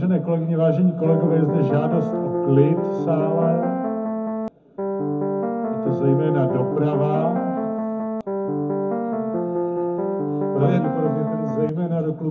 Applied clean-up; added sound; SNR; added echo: none; Piano; 1 dB; reverberation time 0.3 s.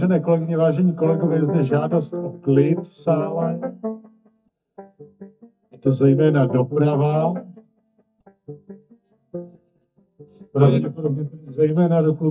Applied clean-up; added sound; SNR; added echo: neural mask model DeepFilterNet 3.